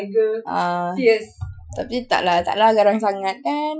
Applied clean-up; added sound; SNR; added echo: classical method Wiener filter.